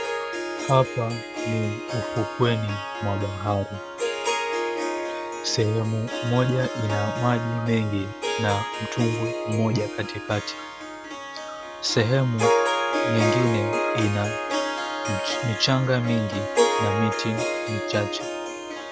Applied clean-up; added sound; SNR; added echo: none; Harp; 1 dB; none.